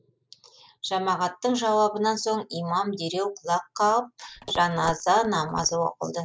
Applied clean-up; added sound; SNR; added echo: neural mask model Resemble Enhance denoiser.